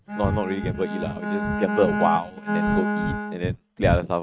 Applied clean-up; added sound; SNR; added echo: neural mask model RNNoise.